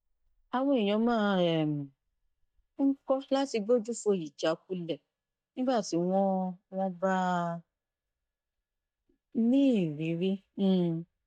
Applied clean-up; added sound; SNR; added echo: neural mask model DeepFilterNet 3.